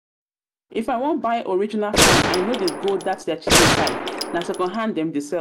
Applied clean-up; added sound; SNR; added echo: none; Gunshot, gunfire; -4 dB; none.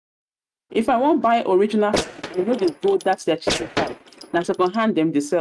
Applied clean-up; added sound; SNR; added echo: neural mask model RNNoise.